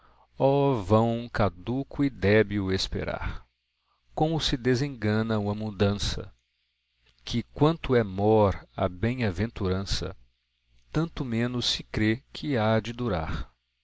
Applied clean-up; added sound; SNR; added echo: none; none; none; none.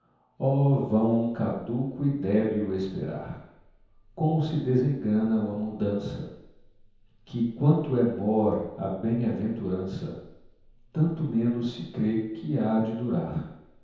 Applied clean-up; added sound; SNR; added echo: none; none; none; reverberation time 0.9 s.